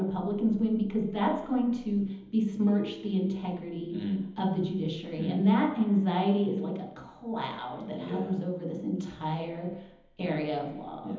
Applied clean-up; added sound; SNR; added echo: none; Telephone; 18 dB; reverberation time 1.3 s.